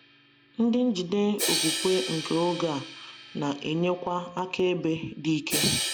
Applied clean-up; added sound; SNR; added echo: none; Crash cymbal; 6 dB; none.